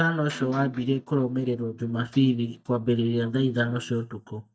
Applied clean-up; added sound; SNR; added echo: neural mask model DeepFilterNet 3.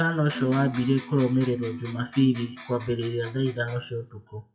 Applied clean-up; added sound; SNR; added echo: classical method WPE with log-MMSE.